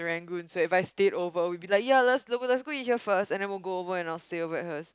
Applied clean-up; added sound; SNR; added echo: none; none; none; none.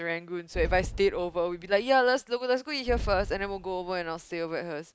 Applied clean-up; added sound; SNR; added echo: none; Boom; 10 dB; none.